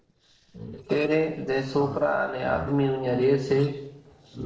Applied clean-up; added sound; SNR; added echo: neural separator model SepFormer DNS4.